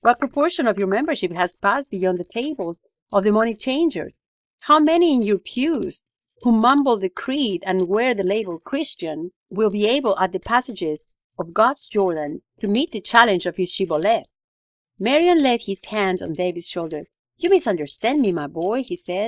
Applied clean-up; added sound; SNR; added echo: neural mask model Resemble Enhance denoiser.